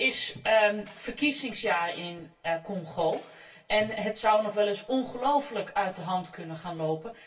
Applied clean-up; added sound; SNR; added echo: none; Tambourine; 16 dB; reverberation time 0.2 s.